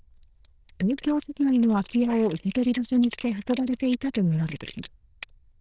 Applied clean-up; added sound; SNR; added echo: neural diffusion model UNIVERSE++.